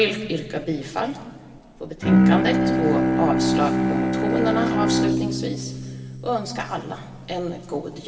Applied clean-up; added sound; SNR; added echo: none; Bowed string instrument; -4 dB; reverberation time 2.9 s.